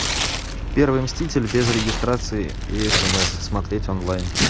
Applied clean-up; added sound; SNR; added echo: none; Tearing; 4 dB; none.